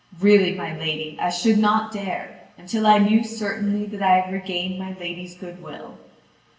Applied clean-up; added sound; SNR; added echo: none; none; none; reverberation time 0.9 s.